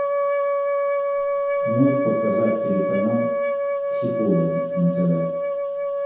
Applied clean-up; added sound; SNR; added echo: none; Wind instrument, woodwind instrument; -3 dB; reverberation time 0.8 s.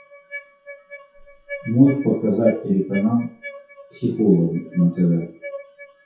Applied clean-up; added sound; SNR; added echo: classical method WPE with log-MMSE.